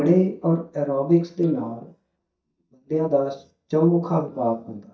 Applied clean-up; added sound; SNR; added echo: neural mask model DeepFilterNet 3.